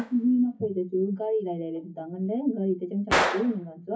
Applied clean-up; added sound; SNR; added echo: classical method WPE with log-MMSE.